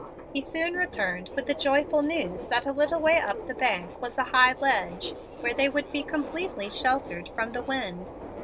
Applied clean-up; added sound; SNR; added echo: none; Subway, metro, underground; 12 dB; none.